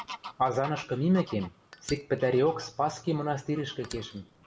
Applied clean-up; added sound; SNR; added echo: none; Bird vocalization, bird call, bird song / Fowl + Fire; 17 dB; none.